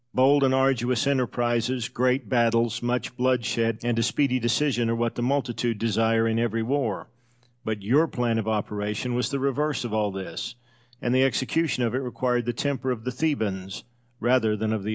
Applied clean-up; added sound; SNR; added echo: none; none; none; none.